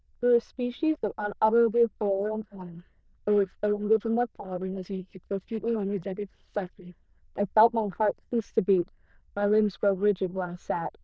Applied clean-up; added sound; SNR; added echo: neural diffusion model UNIVERSE++.